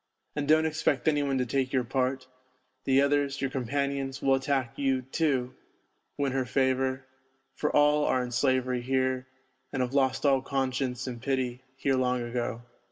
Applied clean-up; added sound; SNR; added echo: none; none; none; none.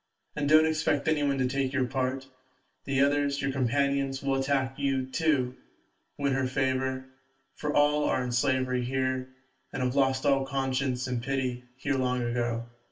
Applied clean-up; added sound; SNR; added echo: none; none; none; reverberation time 0.2 s.